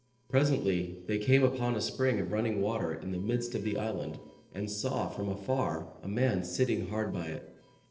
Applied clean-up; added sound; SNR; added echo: neural separator model SepFormer DNS4.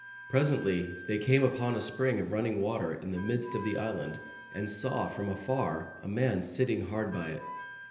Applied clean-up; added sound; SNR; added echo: none; Wind instrument, woodwind instrument; 16 dB; reverberation time 1.4 s.